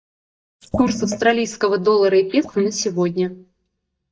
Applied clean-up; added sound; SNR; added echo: neural mask model DeepFilterNet 3.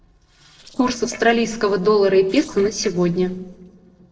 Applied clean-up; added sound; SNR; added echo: neural separator model SepFormer DNS4.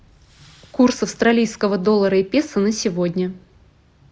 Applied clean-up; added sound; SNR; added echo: none; none; none; none.